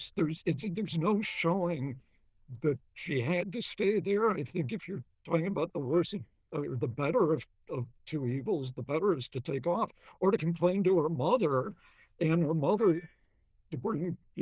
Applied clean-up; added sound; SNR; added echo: neural diffusion model UNIVERSE++.